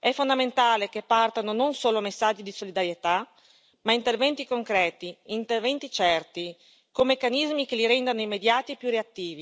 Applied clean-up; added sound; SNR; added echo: none; none; none; none.